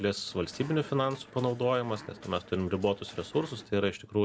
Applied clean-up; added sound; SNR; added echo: none; Mechanisms + Sneeze; 20 dB; none.